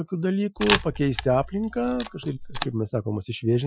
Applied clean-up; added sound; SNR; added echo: classical method Wiener filter.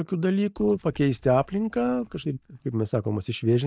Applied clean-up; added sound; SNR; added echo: neural mask model DeepFilterNet 3.